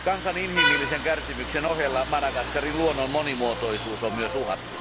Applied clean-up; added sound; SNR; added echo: none; Vehicle horn, car horn, honking; 3 dB; none.